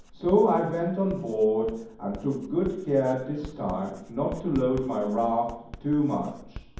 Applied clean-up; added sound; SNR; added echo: none; Writing; 18 dB; reverberation time 1.2 s.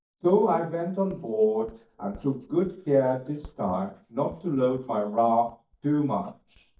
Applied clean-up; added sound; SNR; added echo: neural mask model DeepFilterNet 3.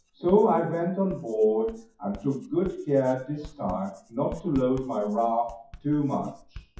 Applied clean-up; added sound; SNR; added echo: classical method WPE with log-MMSE.